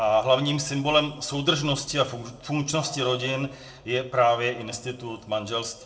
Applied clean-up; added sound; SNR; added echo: none; none; none; reverberation time 0.5 s.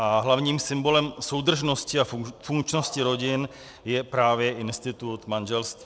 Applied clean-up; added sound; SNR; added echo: none; none; none; none.